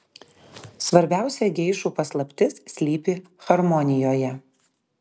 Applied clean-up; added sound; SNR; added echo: none; none; none; none.